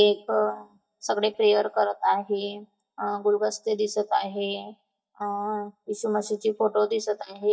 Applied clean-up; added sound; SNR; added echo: neural mask model DeepFilterNet 3.